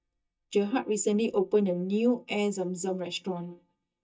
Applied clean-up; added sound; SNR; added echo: neural mask model DeepFilterNet 3.